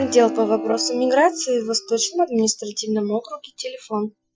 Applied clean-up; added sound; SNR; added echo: classical method Wiener filter.